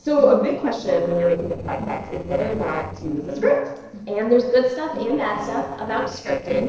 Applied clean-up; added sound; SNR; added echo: neural separator model SepFormer DNS4.